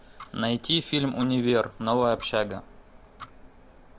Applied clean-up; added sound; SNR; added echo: none; Tick-tock; 20 dB; none.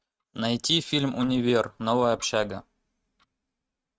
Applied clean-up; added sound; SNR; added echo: neural mask model RNNoise.